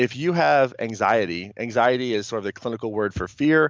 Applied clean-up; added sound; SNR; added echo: none; none; none; none.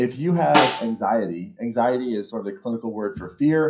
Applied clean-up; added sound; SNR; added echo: classical method WPE with log-MMSE.